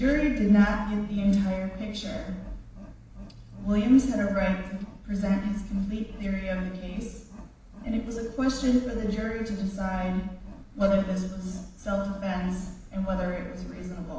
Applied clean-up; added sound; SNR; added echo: none; Wild animals; 20 dB; reverberation time 0.8 s.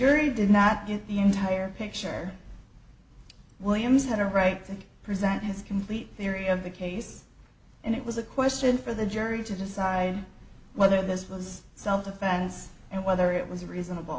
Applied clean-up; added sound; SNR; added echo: none; none; none; none.